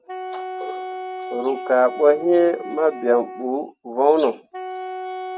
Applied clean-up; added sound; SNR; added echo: neural mask model RNNoise.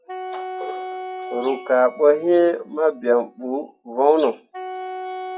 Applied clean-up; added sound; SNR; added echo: classical method log-MMSE.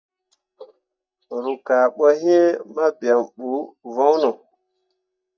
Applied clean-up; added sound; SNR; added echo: neural mask model DeepFilterNet 3.